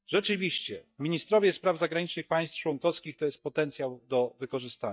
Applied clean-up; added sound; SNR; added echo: neural mask model DeepFilterNet 3.